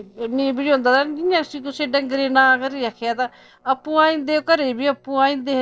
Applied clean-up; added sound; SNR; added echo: neural separator model SepFormer DNS4.